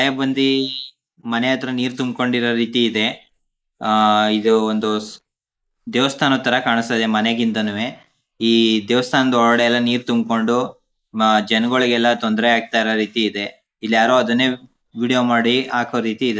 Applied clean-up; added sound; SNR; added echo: neural mask model Resemble Enhance denoiser.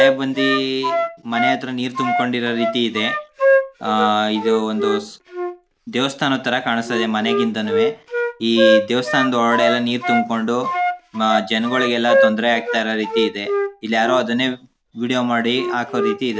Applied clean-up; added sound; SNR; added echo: none; Wind instrument, woodwind instrument; 1 dB; none.